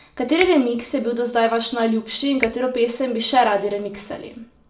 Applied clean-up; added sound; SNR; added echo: none; Finger snapping; 15 dB; reverberation time 0.4 s.